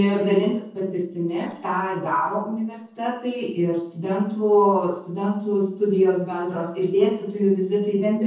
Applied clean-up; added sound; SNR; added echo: neural separator model SepFormer DNS4.